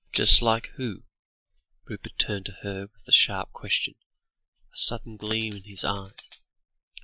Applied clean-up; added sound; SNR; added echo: classical method Wiener filter.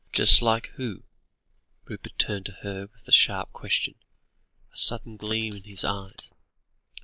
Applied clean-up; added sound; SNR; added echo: neural mask model Resemble Enhance denoiser.